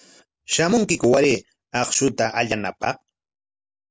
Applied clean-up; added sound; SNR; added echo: none; none; none; none.